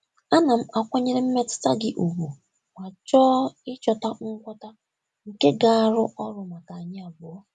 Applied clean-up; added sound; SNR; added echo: none; none; none; none.